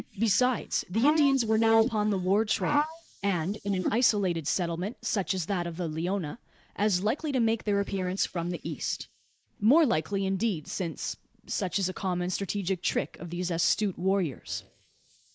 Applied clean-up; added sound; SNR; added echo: neural mask model Resemble Enhance denoiser.